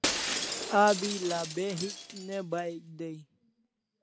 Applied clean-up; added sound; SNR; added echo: none; Shatter; 5 dB; none.